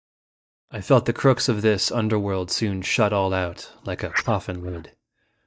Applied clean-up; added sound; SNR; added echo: neural mask model DeepFilterNet 3.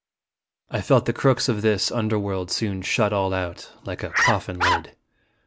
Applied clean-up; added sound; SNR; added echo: neural mask model Resemble Enhance denoiser.